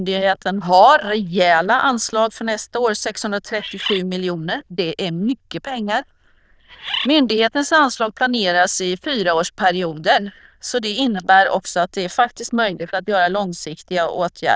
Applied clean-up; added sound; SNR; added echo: neural diffusion model UNIVERSE++.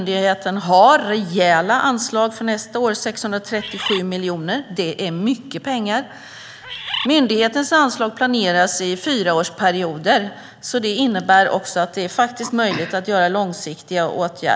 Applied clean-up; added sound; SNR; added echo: none; Bird; 7 dB; none.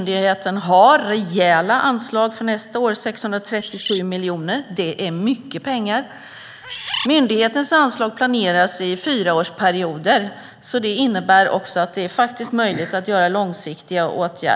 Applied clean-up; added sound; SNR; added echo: neural mask model Resemble Enhance denoiser.